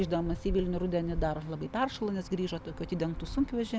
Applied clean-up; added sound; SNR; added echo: none; none; none; none.